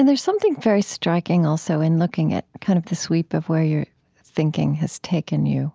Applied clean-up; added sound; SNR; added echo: none; none; none; none.